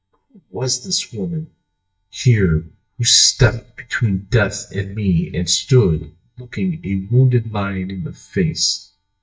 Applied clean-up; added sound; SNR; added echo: neural mask model DeepFilterNet 3.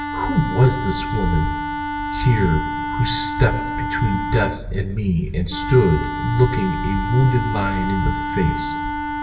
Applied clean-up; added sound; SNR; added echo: none; Wind instrument, woodwind instrument; 6 dB; reverberation time 0.9 s.